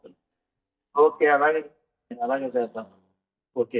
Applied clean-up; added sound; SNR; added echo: neural mask model DeepFilterNet 3.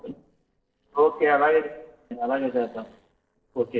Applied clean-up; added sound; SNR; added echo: neural separator model SepFormer DNS4.